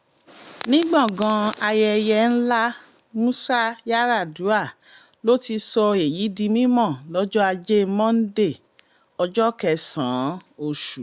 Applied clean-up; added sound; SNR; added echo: none; none; none; none.